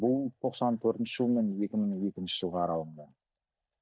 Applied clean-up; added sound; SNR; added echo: neural mask model DeepFilterNet 3.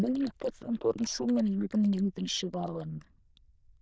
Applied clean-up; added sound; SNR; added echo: neural diffusion model UNIVERSE++.